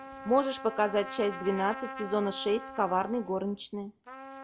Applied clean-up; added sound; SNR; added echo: none; Trumpet; 12 dB; none.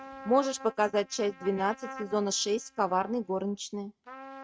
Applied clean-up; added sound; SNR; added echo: neural mask model RNNoise.